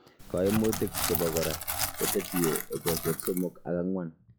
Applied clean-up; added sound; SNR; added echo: classical method log-MMSE.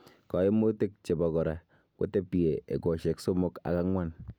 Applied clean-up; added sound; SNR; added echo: none; none; none; none.